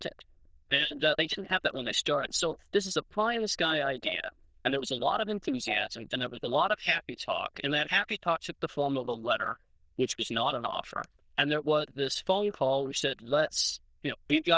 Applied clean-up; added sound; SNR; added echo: neural diffusion model UNIVERSE++.